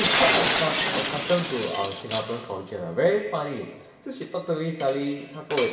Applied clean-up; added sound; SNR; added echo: none; Shatter; 2 dB; reverberation time 1.6 s.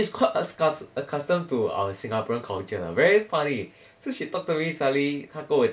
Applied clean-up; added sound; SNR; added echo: none; none; none; none.